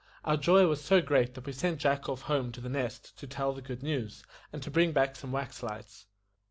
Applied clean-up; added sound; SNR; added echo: none; none; none; none.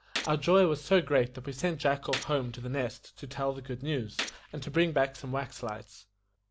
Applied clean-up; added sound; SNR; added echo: none; Gunshot, gunfire; 13 dB; none.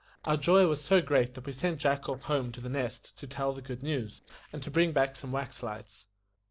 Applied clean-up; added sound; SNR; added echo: neural separator model SepFormer DNS4.